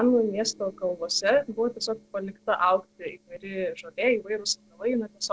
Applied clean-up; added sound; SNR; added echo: neural separator model SepFormer DNS4.